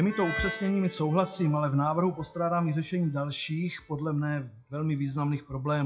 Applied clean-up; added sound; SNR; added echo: classical method WPE with log-MMSE.